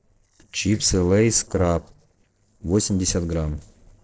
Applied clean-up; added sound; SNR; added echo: neural separator model SepFormer DNS4.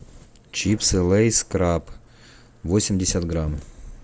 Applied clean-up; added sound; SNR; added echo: none; none; none; none.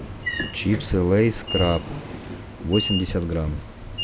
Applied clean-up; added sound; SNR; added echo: none; Sliding door / Train; 8 dB; none.